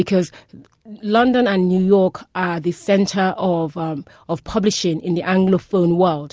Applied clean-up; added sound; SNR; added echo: none; none; none; none.